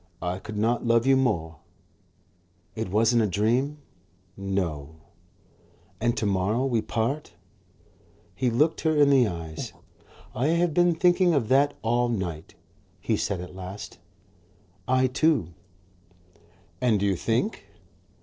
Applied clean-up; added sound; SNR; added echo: neural separator model SepFormer DNS4.